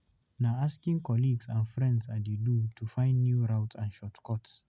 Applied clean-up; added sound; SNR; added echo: none; none; none; none.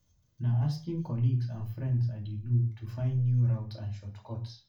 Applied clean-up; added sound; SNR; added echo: none; none; none; reverberation time 0.3 s.